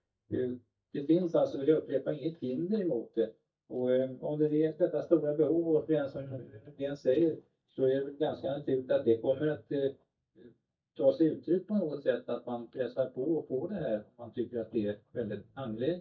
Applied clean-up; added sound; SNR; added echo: neural mask model DeepFilterNet 3.